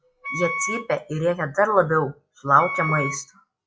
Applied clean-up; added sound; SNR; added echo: classical method log-MMSE.